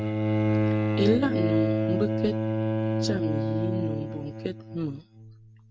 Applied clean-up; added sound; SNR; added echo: neural mask model RNNoise.